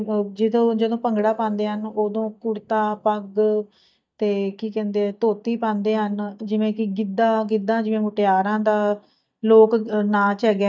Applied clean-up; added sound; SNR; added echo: neural mask model DeepFilterNet 3.